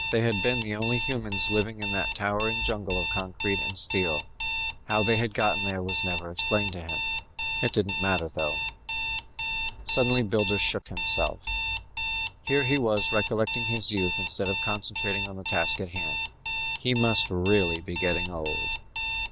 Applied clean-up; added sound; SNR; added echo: none; Alarm; 2 dB; none.